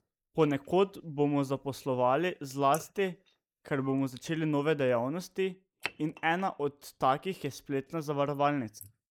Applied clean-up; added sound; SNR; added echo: neural mask model Resemble Enhance denoiser.